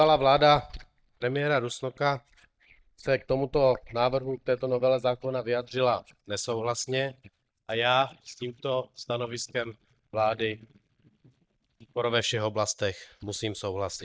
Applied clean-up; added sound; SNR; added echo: neural mask model DeepFilterNet 3.